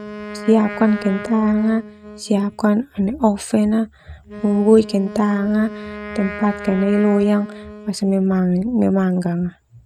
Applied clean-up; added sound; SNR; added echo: neural mask model RNNoise.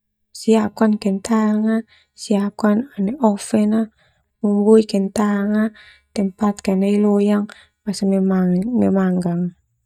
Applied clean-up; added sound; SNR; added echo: neural mask model DeepFilterNet 3.